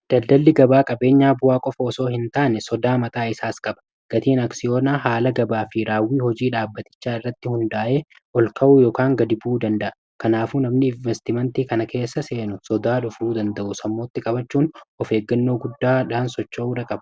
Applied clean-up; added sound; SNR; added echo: none; none; none; none.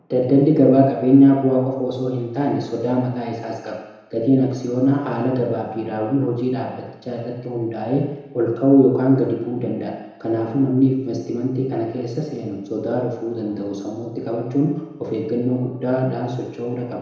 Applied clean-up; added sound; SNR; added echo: none; none; none; reverberation time 1.0 s.